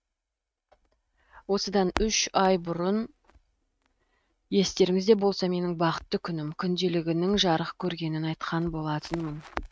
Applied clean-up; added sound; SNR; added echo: neural mask model RNNoise.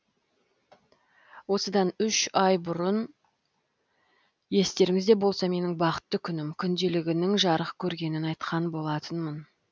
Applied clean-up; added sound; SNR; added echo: none; none; none; none.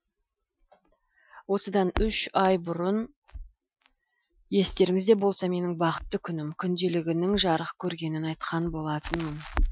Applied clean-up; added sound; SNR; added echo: classical method Wiener filter.